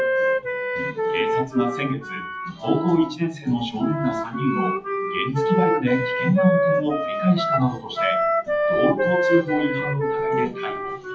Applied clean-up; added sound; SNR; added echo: classical method WPE with log-MMSE.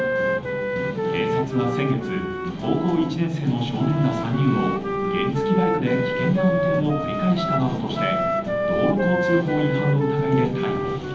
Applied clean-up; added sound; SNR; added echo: none; Wind instrument, woodwind instrument; 2 dB; reverberation time 0.9 s.